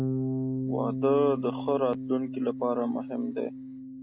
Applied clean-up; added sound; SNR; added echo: none; Bass guitar; 4 dB; none.